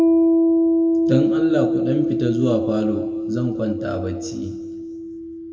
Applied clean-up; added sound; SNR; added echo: none; Piano; -4 dB; reverberation time 1.5 s.